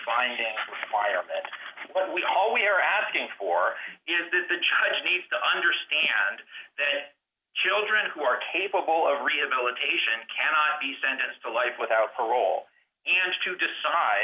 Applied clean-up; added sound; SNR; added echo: none; none; none; none.